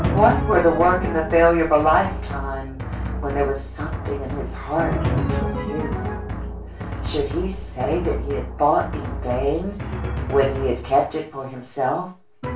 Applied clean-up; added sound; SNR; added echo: none; Drum; 4 dB; reverberation time 0.3 s.